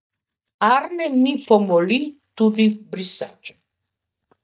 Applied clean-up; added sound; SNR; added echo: neural mask model DeepFilterNet 3.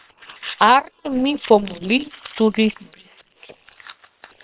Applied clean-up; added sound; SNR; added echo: neural separator model SepFormer WHAM!.